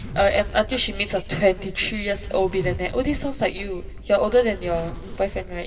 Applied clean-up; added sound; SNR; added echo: none; Zipper (clothing); 10 dB; reverberation time 2.4 s.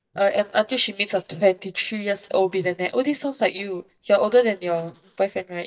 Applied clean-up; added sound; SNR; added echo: neural mask model DeepFilterNet 3.